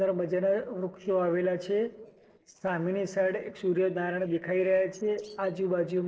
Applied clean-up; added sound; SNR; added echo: neural separator model SepFormer DNS4.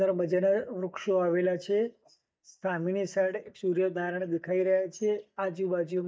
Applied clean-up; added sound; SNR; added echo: neural mask model DeepFilterNet 3.